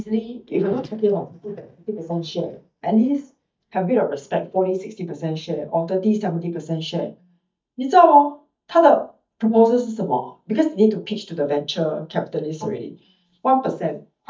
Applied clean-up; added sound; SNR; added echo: neural mask model DeepFilterNet 3.